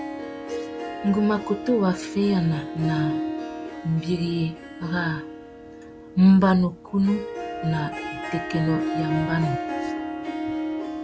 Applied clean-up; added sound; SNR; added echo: none; Harp; 6 dB; none.